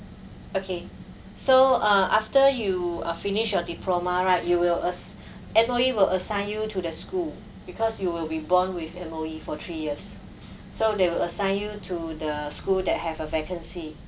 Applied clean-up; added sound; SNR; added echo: none; Car; 16 dB; none.